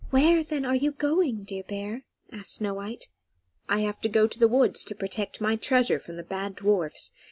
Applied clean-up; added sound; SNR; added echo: none; none; none; none.